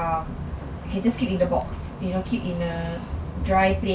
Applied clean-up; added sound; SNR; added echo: none; none; none; none.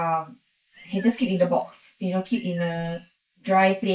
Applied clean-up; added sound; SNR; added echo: neural mask model Resemble Enhance denoiser.